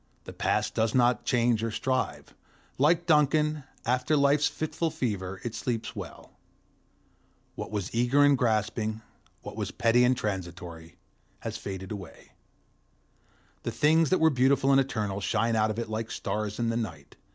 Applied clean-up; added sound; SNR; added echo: none; none; none; none.